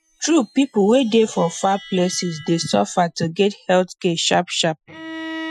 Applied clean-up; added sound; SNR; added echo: classical method Wiener filter.